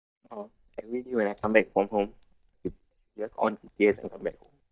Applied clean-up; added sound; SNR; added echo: neural mask model DeepFilterNet 3.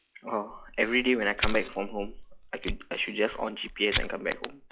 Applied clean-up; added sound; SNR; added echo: classical method log-MMSE.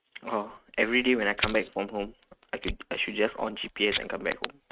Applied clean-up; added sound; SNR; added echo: neural mask model RNNoise.